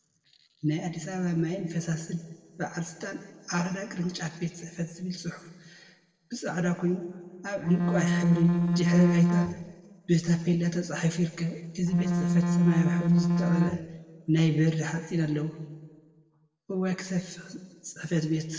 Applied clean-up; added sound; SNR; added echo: neural separator model SepFormer DNS4.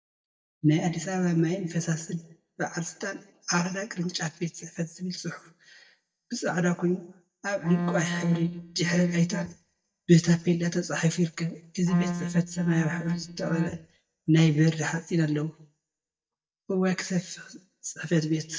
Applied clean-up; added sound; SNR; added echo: neural mask model DeepFilterNet 3.